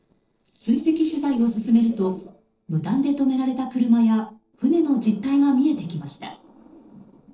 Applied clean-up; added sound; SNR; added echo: neural separator model SepFormer DNS4.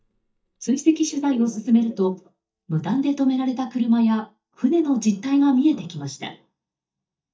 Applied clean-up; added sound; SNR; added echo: neural mask model DeepFilterNet 3.